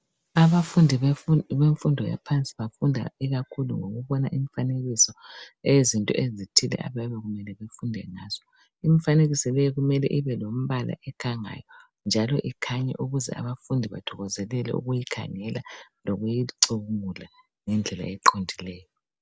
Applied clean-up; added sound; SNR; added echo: none; none; none; none.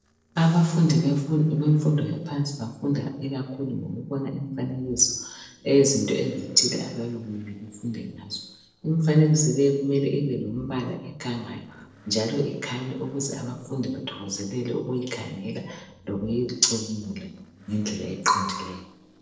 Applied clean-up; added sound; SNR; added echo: neural separator model SepFormer DNS4.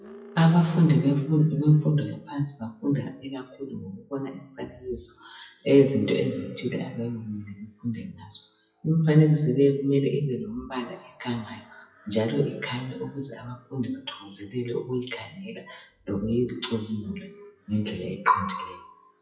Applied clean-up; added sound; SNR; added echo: classical method WPE with log-MMSE.